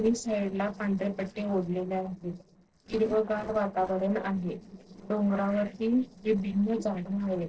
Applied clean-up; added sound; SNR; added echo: neural separator model SepFormer DNS4.